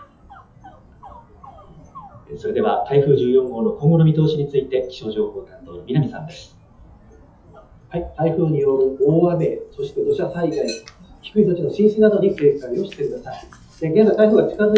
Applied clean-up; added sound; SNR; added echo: classical method WPE with log-MMSE.